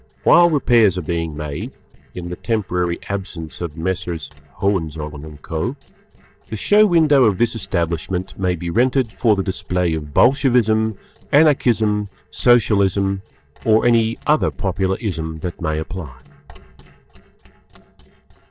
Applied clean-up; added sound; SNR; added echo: neural separator model SepFormer DNS4.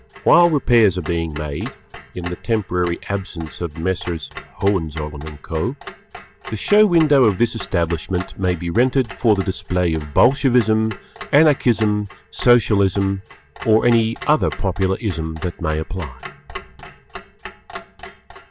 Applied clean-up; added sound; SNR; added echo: none; Clock; 17 dB; none.